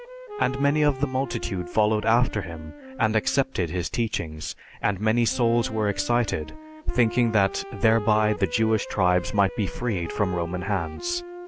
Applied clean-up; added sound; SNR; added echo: none; Wind instrument, woodwind instrument; 14 dB; none.